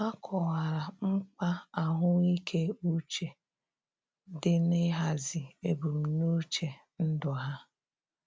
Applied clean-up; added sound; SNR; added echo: none; none; none; none.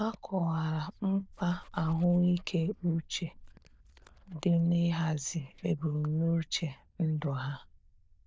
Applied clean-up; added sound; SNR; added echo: neural diffusion model UNIVERSE++.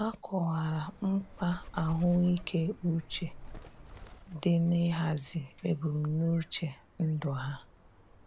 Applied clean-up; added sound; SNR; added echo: none; Bird; 17 dB; none.